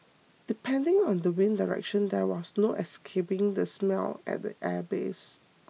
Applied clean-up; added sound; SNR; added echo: none; none; none; none.